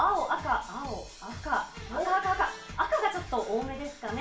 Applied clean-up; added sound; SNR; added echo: none; none; none; reverberation time 0.3 s.